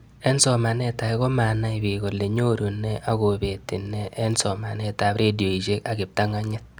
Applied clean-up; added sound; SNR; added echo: none; none; none; none.